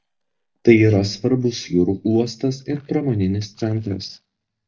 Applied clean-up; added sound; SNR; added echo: neural mask model DeepFilterNet 3.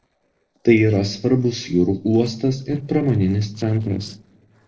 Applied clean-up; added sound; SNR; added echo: neural separator model SepFormer DNS4.